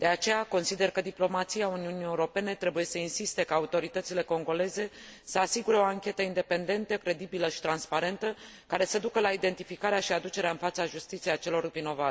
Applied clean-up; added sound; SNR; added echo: none; none; none; none.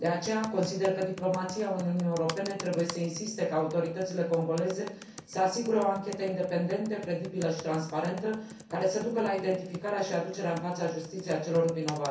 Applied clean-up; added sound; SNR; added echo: none; Computer keyboard; 16 dB; reverberation time 0.6 s.